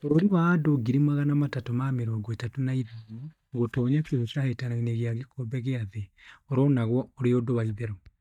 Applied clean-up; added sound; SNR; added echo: neural mask model DeepFilterNet 3.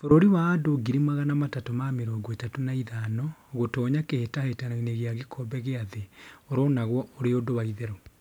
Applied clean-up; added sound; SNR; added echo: none; none; none; none.